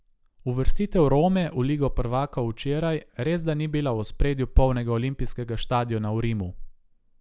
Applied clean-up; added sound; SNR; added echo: none; none; none; none.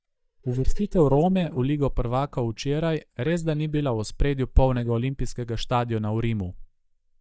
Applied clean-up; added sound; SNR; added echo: neural mask model DeepFilterNet 3.